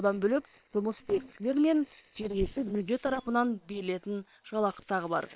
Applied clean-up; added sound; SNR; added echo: neural separator model SepFormer WHAM!.